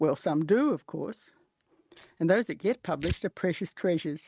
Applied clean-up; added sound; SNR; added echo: neural mask model RNNoise.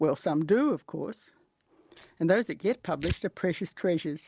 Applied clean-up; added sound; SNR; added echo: none; Tearing; 12 dB; none.